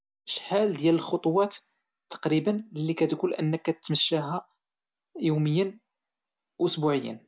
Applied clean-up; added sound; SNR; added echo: none; none; none; none.